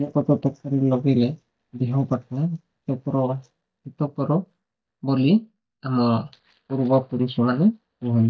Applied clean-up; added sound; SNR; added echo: neural mask model DeepFilterNet 3.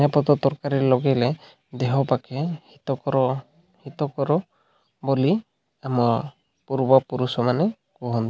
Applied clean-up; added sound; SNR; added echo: none; none; none; none.